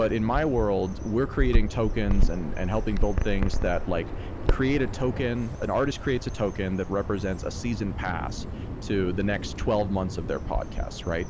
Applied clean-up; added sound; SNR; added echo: none; Bird vocalization, bird call, bird song; 0 dB; none.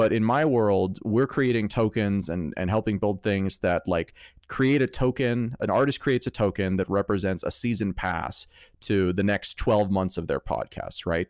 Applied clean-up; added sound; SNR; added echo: none; none; none; none.